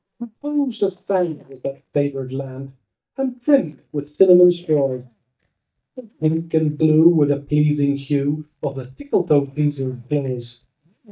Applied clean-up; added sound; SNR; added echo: neural mask model DeepFilterNet 3.